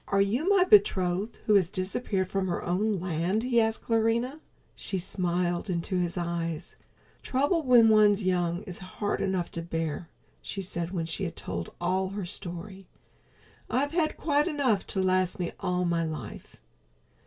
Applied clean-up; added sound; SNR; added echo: none; none; none; none.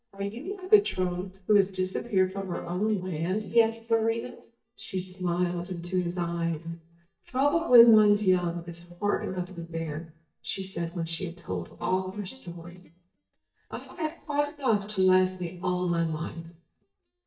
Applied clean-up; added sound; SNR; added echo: neural mask model DeepFilterNet 3.